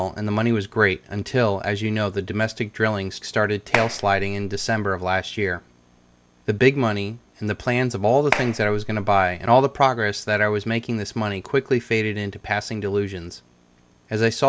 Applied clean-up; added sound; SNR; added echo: none; Clapping; 7 dB; none.